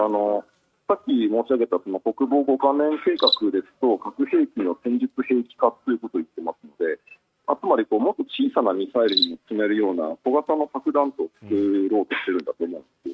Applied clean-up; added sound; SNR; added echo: neural mask model RNNoise.